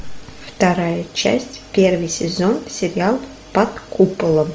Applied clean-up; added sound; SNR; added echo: none; none; none; none.